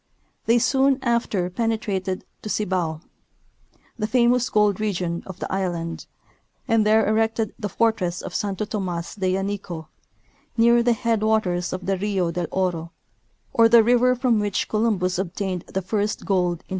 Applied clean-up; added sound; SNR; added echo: none; none; none; none.